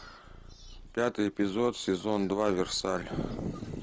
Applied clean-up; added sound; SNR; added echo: none; Purr; 19 dB; none.